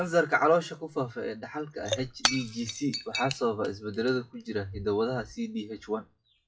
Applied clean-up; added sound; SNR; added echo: classical method WPE with log-MMSE.